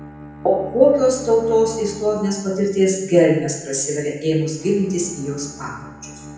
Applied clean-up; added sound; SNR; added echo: none; Bowed string instrument; 19 dB; reverberation time 0.9 s.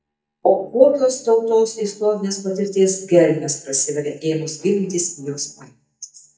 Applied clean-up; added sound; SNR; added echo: neural mask model DeepFilterNet 3.